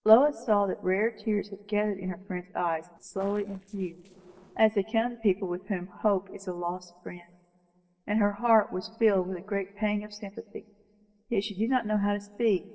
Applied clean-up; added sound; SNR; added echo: neural separator model SepFormer DNS4.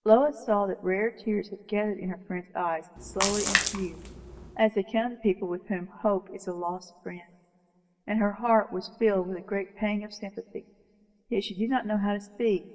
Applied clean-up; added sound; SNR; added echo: none; Splash, splatter; 2 dB; reverberation time 1.5 s.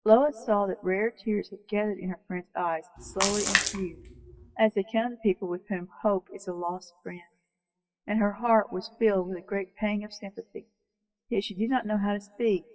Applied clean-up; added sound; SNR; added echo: classical method WPE with log-MMSE.